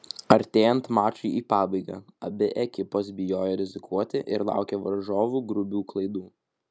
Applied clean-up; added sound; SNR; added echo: none; none; none; none.